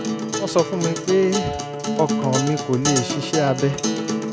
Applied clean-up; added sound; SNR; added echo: none; Acoustic guitar; 2 dB; none.